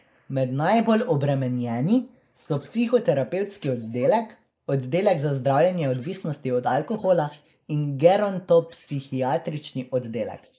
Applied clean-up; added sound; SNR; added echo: neural mask model Resemble Enhance denoiser.